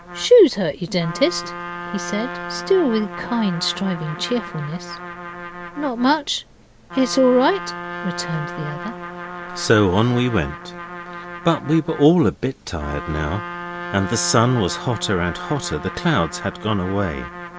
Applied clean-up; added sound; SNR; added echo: none; Trumpet; 11 dB; none.